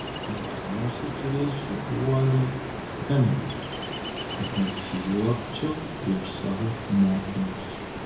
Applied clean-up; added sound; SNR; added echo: none; Ocean; 6 dB; reverberation time 0.9 s.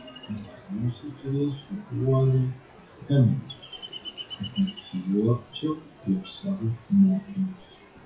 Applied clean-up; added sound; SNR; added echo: classical method WPE with log-MMSE.